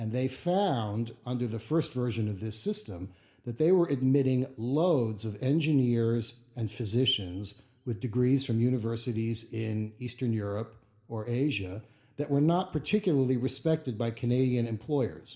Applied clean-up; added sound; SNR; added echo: none; none; none; reverberation time 0.6 s.